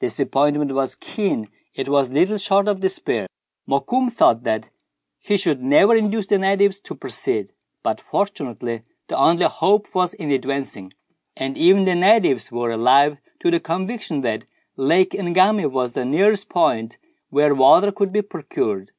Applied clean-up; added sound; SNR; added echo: none; none; none; none.